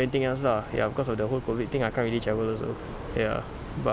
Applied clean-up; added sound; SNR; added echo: none; none; none; none.